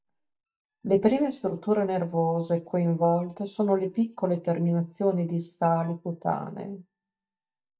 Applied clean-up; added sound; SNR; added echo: neural mask model DeepFilterNet 3.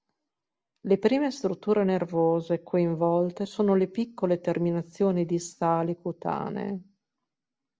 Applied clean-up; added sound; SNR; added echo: none; none; none; none.